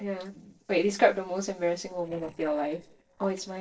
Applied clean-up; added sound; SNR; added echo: neural separator model SepFormer DNS4.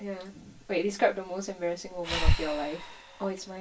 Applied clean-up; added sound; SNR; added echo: none; Breathing; -1 dB; reverberation time 0.2 s.